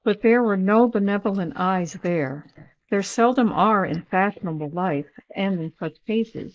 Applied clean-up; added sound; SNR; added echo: neural mask model Resemble Enhance denoiser.